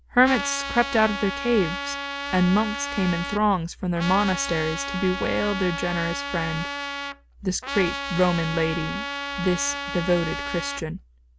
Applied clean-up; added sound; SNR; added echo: none; Trumpet; 6 dB; none.